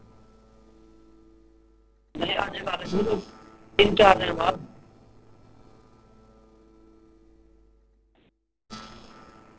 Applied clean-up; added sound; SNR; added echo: neural separator model SepFormer DNS4.